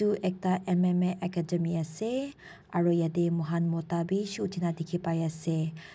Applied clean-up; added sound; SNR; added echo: none; none; none; none.